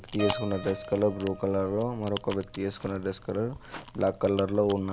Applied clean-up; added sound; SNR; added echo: none; Chewing, mastication + Keyboard (musical); 12 dB; none.